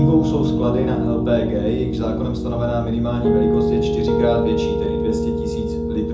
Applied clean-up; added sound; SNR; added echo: none; Piano; -3 dB; reverberation time 0.7 s.